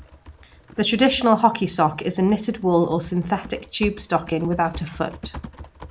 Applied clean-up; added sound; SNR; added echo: none; Typing; 18 dB; none.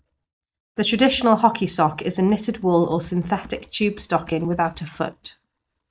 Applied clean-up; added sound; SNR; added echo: neural mask model DeepFilterNet 3.